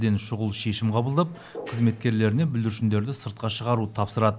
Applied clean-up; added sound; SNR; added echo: none; none; none; none.